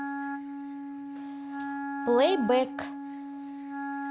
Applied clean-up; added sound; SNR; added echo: none; Wind instrument, woodwind instrument; 4 dB; none.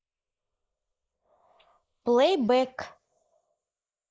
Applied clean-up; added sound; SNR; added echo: neural mask model Resemble Enhance denoiser.